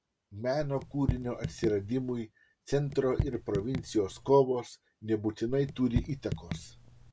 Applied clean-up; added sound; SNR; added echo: none; Raindrop / Drip; 6 dB; none.